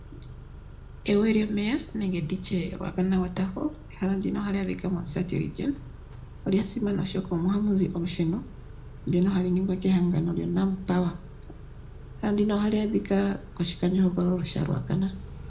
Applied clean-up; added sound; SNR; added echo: none; Idling / Accelerating, revving, vroom / Car; 15 dB; reverberation time 0.3 s.